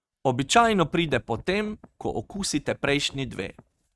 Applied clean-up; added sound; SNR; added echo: neural mask model RNNoise.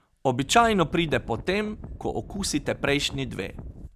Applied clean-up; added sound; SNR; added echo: none; Wind; 14 dB; none.